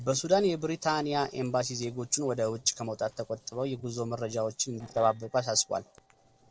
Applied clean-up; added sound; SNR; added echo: neural separator model SepFormer DNS4.